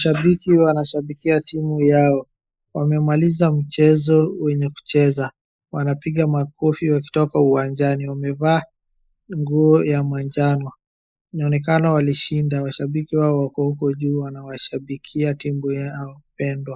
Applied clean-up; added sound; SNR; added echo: neural mask model Resemble Enhance denoiser.